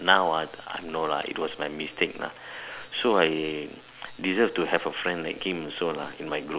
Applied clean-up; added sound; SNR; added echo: none; none; none; none.